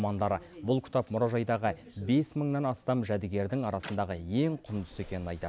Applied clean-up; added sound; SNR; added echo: none; Clapping; 20 dB; none.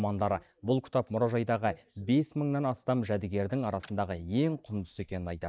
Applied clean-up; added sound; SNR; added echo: neural mask model DeepFilterNet 3.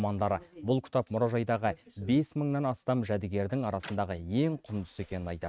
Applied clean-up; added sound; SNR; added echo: neural mask model RNNoise.